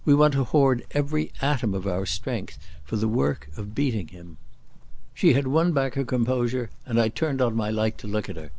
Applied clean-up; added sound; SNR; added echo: none; Walk, footsteps; 8 dB; none.